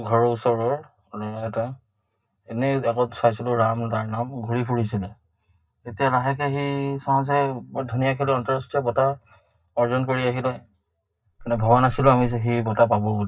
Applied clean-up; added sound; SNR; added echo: neural mask model DeepFilterNet 3.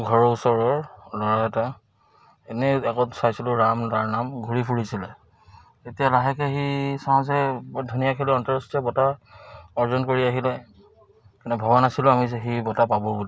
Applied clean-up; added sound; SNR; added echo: none; none; none; none.